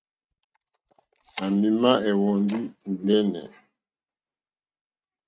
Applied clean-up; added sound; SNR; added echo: neural mask model RNNoise.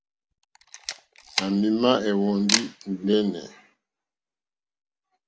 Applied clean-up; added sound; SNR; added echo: none; Camera; 5 dB; none.